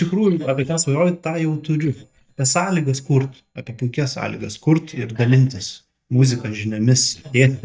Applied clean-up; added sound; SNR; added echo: neural mask model DeepFilterNet 3.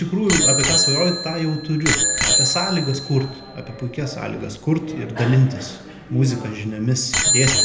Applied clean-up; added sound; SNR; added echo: none; Bicycle bell; 0 dB; reverberation time 0.7 s.